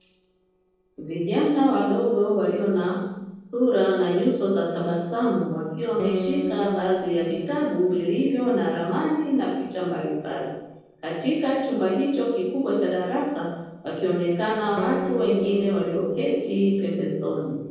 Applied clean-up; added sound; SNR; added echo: neural separator model SepFormer DNS4.